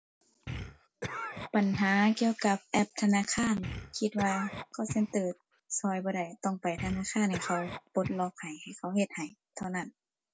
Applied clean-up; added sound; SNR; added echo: none; Cough; 12 dB; none.